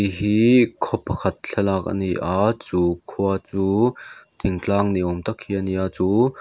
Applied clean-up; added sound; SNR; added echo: none; none; none; none.